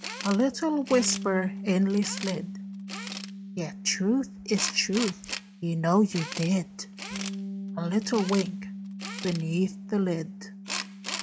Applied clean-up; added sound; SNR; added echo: none; Bass guitar + Tools; 8 dB; none.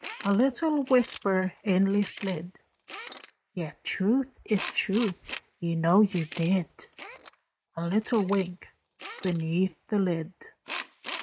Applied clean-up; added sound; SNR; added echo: neural mask model Resemble Enhance denoiser.